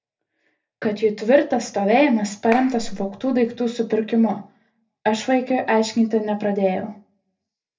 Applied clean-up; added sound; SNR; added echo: none; Clapping; 12 dB; reverberation time 0.3 s.